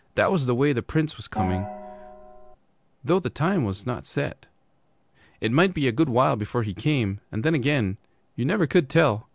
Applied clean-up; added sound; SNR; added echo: none; Gong; 9 dB; none.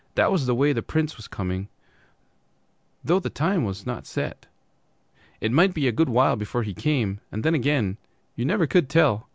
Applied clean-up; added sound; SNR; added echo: none; none; none; none.